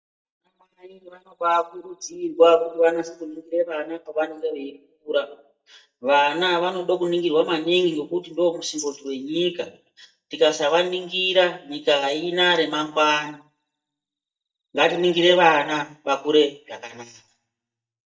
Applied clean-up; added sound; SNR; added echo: neural mask model DeepFilterNet 3.